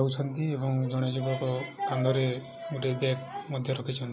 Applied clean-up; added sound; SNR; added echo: none; none; none; none.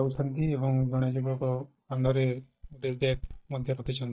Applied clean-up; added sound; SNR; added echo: neural mask model DeepFilterNet 3.